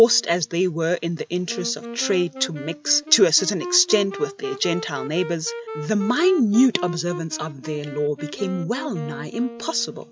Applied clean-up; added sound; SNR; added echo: none; Wind instrument, woodwind instrument; 12 dB; none.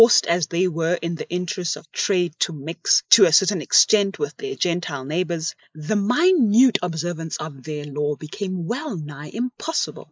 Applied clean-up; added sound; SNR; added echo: neural mask model Resemble Enhance denoiser.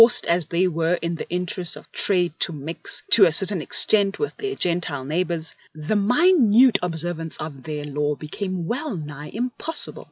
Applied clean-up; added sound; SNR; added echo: none; none; none; none.